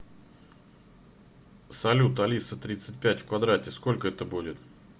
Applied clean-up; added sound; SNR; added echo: none; none; none; none.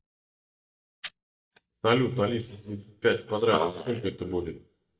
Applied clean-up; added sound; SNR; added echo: neural mask model DeepFilterNet 3.